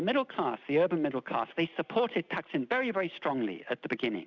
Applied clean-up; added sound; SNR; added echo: none; none; none; none.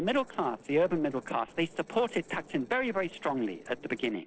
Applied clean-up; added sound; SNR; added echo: neural separator model SepFormer DNS4.